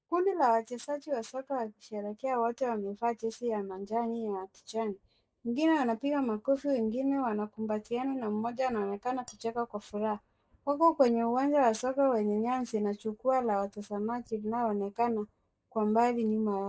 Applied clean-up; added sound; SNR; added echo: neural mask model DeepFilterNet 3.